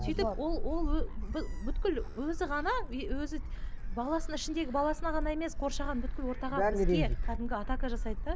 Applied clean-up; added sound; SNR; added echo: none; Gull, seagull; -1 dB; none.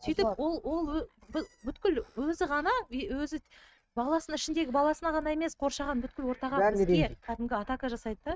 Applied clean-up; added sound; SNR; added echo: neural mask model RNNoise.